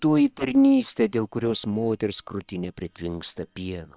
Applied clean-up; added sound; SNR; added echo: neural separator model SepFormer WHAM!.